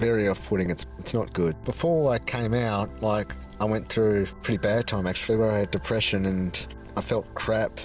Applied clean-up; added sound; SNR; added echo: none; none; none; none.